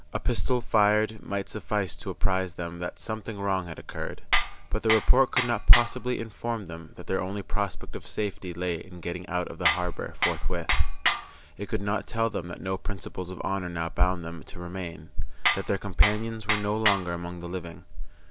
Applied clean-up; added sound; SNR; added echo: none; Tools; 6 dB; none.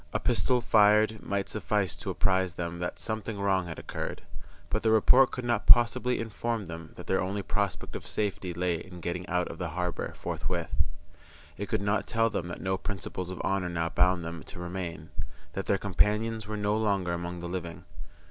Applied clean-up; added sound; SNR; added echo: none; none; none; none.